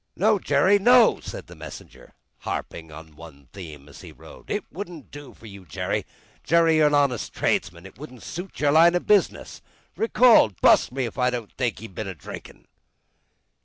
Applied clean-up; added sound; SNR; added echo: none; none; none; none.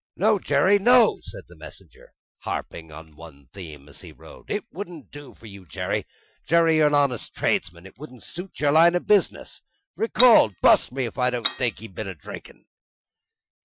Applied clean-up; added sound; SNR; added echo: classical method Wiener filter.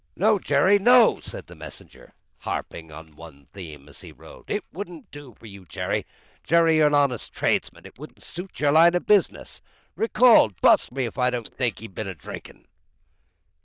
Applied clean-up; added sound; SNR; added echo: neural diffusion model UNIVERSE++.